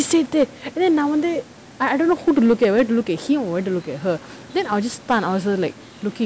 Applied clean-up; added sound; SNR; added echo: none; none; none; none.